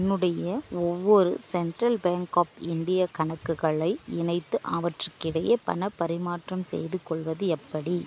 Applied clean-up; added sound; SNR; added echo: none; none; none; none.